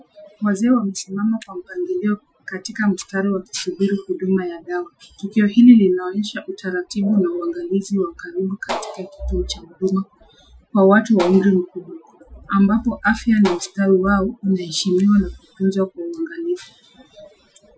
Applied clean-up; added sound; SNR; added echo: classical method Wiener filter.